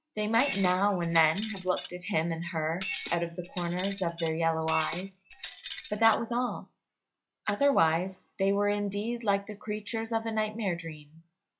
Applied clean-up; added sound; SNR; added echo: classical method log-MMSE.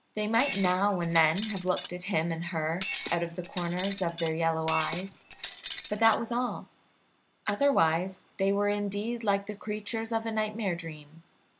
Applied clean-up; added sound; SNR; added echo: none; Shatter; 10 dB; none.